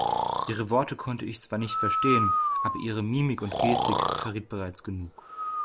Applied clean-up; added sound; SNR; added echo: none; Breathing; -1 dB; none.